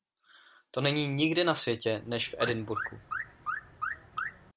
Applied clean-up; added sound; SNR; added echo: none; Alarm / Car; 6 dB; none.